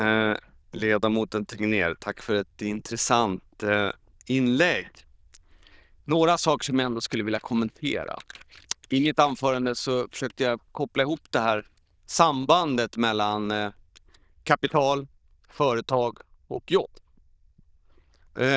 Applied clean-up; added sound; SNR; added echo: neural diffusion model UNIVERSE++.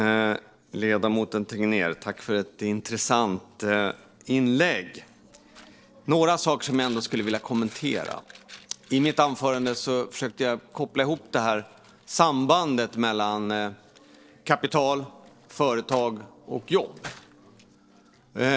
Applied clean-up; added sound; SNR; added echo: neural separator model SepFormer DNS4.